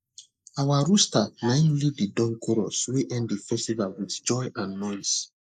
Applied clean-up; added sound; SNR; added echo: neural mask model Resemble Enhance denoiser.